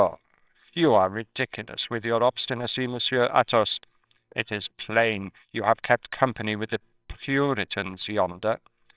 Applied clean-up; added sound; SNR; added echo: neural separator model SepFormer WHAMR!.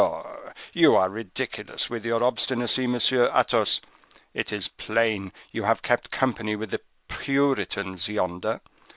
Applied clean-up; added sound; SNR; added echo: none; none; none; none.